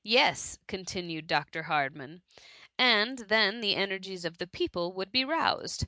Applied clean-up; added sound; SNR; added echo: none; none; none; none.